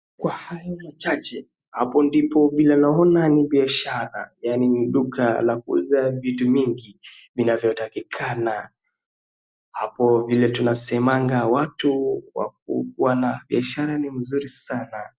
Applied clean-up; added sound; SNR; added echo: none; none; none; none.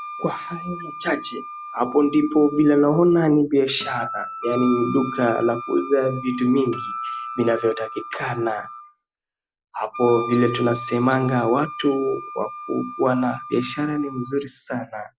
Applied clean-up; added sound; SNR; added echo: none; Acoustic guitar + Wind instrument, woodwind instrument; 12 dB; none.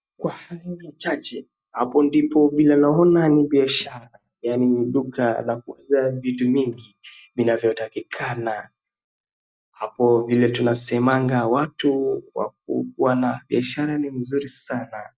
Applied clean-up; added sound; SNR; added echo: neural mask model DeepFilterNet 3.